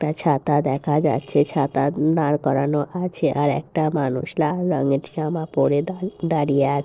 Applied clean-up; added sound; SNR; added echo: neural separator model SepFormer DNS4.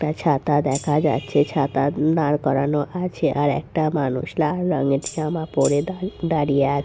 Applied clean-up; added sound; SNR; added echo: none; Tambourine; 16 dB; none.